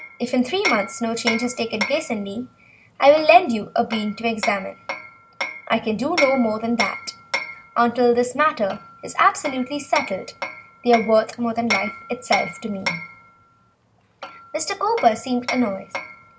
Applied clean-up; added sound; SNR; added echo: none; Hammer; 9 dB; none.